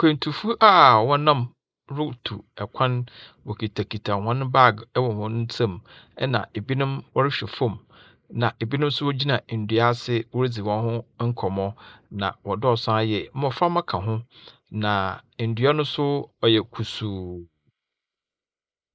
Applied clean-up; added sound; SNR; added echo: neural mask model Resemble Enhance denoiser.